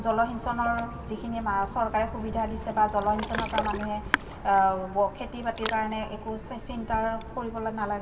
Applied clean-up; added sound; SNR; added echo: none; Ocean; 8 dB; reverberation time 2.6 s.